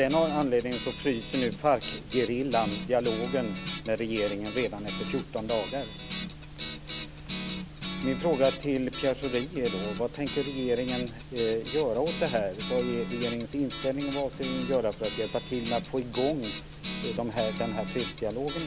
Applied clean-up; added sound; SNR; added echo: none; Guitar; 8 dB; none.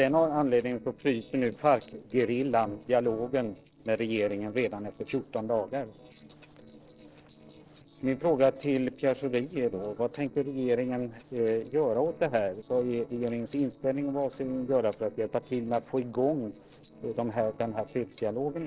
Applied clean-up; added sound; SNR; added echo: neural separator model SepFormer DNS4.